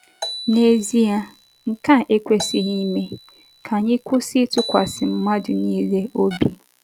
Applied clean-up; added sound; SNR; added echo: none; Marimba, xylophone; 16 dB; none.